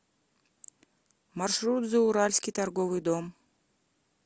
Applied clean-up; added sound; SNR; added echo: none; none; none; none.